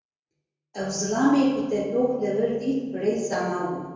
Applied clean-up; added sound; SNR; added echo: none; none; none; reverberation time 1.2 s.